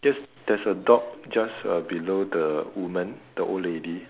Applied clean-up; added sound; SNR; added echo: none; none; none; none.